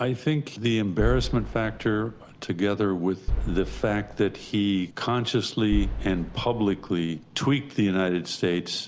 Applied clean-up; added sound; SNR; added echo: none; Boom; 6 dB; none.